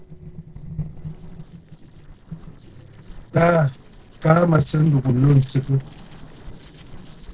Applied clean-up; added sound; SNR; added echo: neural separator model SepFormer DNS4.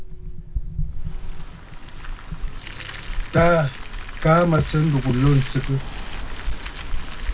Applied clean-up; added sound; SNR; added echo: none; Car; 3 dB; reverberation time 0.4 s.